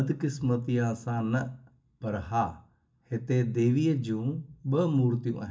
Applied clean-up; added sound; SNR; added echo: none; none; none; reverberation time 0.2 s.